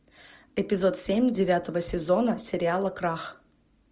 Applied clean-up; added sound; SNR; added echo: none; none; none; none.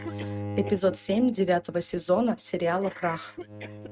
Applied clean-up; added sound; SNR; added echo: neural mask model RNNoise.